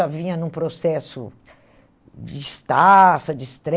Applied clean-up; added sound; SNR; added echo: none; none; none; none.